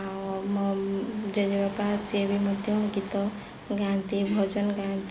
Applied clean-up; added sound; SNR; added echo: none; Waves, surf; 15 dB; none.